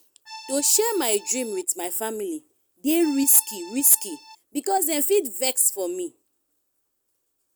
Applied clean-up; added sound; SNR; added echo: none; Accordion; 18 dB; none.